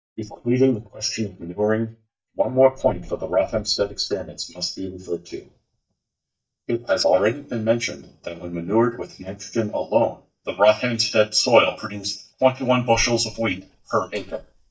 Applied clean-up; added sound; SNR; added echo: neural mask model DeepFilterNet 3.